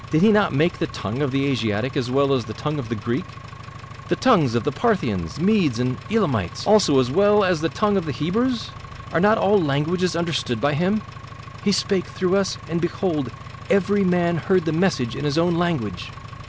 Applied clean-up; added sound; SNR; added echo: none; Engine; 15 dB; none.